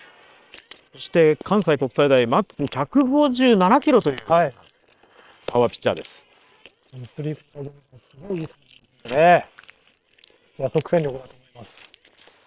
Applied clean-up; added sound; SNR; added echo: neural separator model SepFormer WHAM!.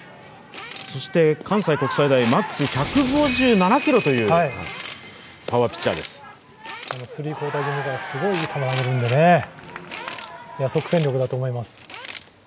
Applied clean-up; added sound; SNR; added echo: none; Tools; 18 dB; none.